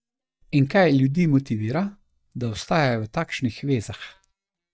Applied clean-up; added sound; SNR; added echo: neural mask model DeepFilterNet 3.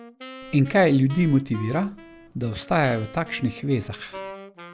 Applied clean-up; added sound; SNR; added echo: none; Wind instrument, woodwind instrument; 17 dB; none.